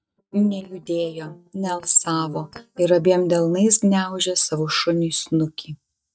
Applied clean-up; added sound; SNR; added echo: neural mask model DeepFilterNet 3.